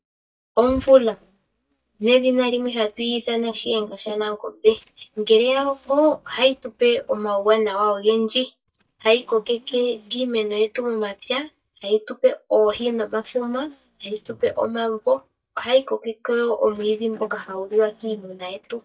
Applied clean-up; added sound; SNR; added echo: neural mask model DeepFilterNet 3.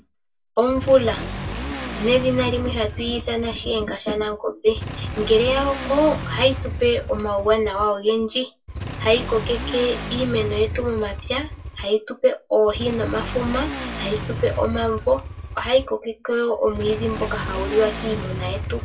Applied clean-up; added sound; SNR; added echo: none; Motorcycle / Accelerating, revving, vroom; 8 dB; reverberation time 0.1 s.